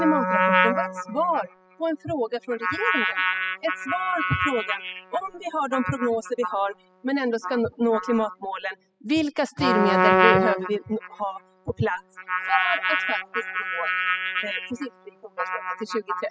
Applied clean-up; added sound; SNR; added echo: classical method spectral subtraction.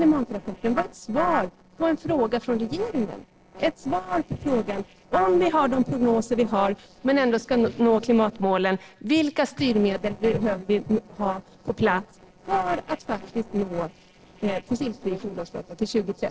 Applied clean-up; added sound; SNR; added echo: neural separator model SepFormer DNS4.